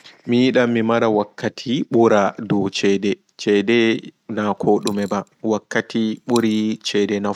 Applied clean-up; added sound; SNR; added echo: neural mask model RNNoise.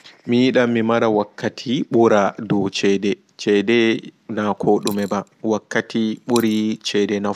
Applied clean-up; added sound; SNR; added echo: none; Coin (dropping); 18 dB; none.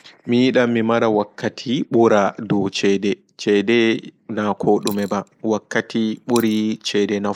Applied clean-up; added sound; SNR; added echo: neural mask model Resemble Enhance denoiser.